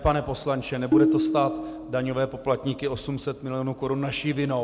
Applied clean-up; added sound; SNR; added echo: none; Tabla; 1 dB; none.